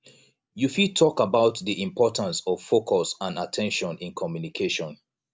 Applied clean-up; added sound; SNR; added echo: none; none; none; none.